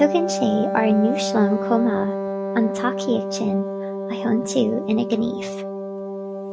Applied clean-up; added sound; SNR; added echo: none; Wind instrument, woodwind instrument; 4 dB; none.